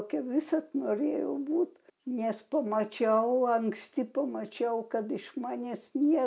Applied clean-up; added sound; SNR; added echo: none; none; none; none.